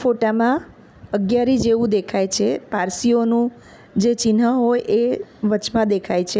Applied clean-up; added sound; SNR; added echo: none; none; none; none.